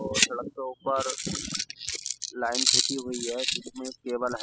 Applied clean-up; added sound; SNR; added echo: classical method spectral subtraction.